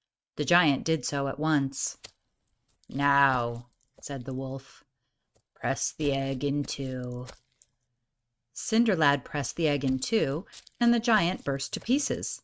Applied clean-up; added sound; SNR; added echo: neural mask model RNNoise.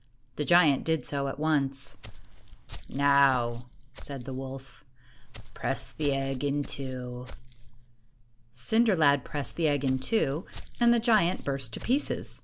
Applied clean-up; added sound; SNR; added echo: none; Walk, footsteps; 10 dB; none.